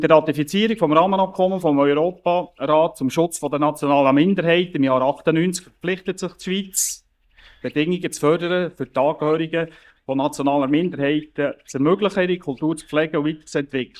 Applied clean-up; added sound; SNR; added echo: neural mask model DeepFilterNet 3.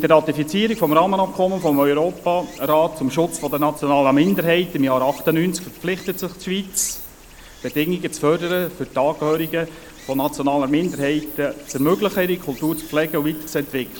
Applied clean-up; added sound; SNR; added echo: none; Stream; 18 dB; none.